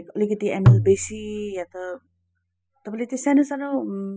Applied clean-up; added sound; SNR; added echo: classical method spectral subtraction.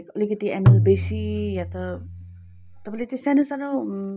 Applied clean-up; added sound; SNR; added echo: none; Tabla; -3 dB; none.